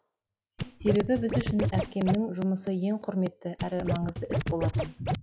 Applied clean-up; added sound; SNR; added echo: none; Scratching (performance technique); 1 dB; none.